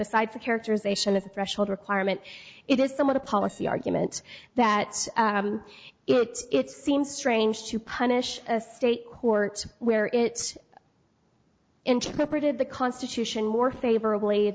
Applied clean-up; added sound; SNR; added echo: neural separator model SepFormer DNS4.